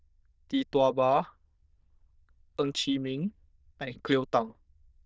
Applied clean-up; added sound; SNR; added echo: neural diffusion model UNIVERSE++.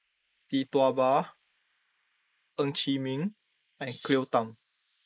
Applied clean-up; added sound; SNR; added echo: neural mask model Resemble Enhance denoiser.